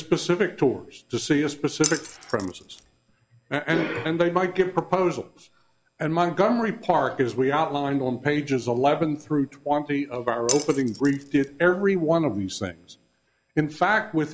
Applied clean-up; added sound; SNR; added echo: none; Glass; 10 dB; none.